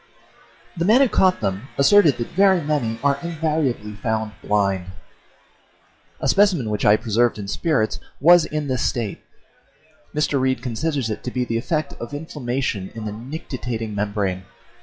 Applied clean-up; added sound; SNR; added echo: classical method log-MMSE.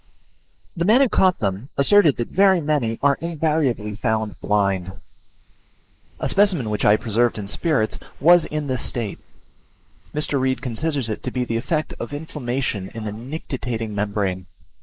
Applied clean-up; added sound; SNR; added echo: neural mask model Resemble Enhance denoiser.